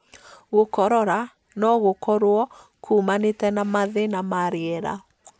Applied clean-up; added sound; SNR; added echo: none; none; none; none.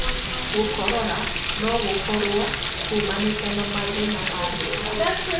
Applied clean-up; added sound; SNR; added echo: none; Frying (food); -4 dB; reverberation time 0.5 s.